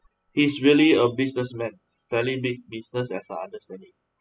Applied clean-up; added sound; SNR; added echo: classical method spectral subtraction.